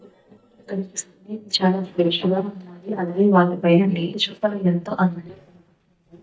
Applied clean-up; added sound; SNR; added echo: neural mask model DeepFilterNet 3.